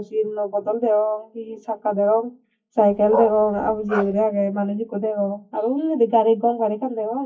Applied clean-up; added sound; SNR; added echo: classical method WPE with log-MMSE.